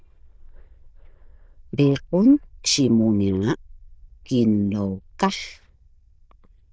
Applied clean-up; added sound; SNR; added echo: neural diffusion model UNIVERSE++.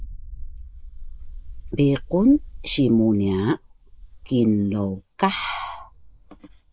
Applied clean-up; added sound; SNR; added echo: neural mask model Resemble Enhance denoiser.